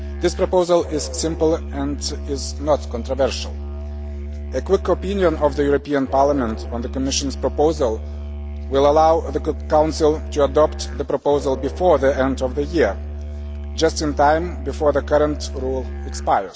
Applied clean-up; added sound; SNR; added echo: none; Musical instrument; 8 dB; none.